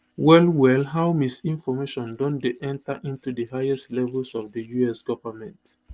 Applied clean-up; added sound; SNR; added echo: neural separator model SepFormer DNS4.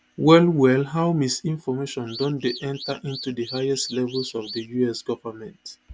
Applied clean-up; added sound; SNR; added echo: none; Alarm / Car; 15 dB; none.